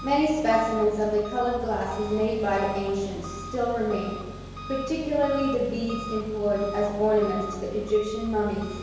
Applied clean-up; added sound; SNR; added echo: none; Engine; 11 dB; reverberation time 1.2 s.